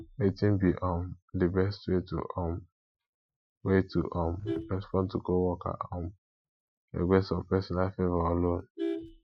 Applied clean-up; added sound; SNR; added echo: classical method Wiener filter.